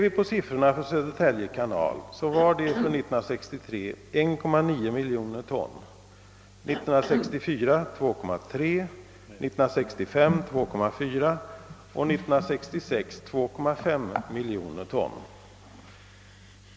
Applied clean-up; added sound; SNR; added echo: none; Cough; 7 dB; none.